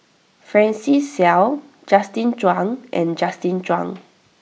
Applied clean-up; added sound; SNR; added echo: none; none; none; none.